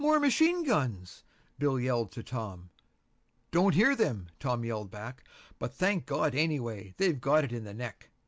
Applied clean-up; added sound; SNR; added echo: none; none; none; none.